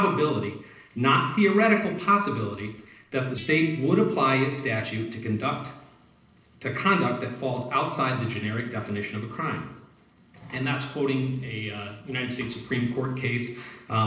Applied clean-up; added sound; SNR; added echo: neural separator model SepFormer DNS4.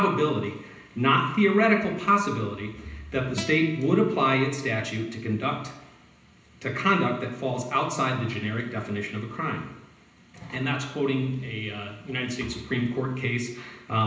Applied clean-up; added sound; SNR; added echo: none; Acoustic guitar; 16 dB; reverberation time 0.8 s.